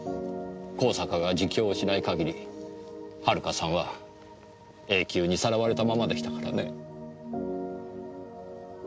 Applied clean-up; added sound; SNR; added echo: none; none; none; none.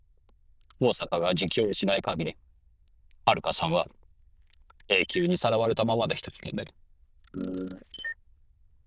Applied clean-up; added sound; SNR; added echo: neural diffusion model UNIVERSE++.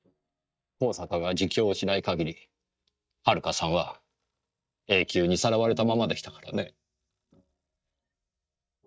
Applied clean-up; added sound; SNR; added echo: neural mask model DeepFilterNet 3.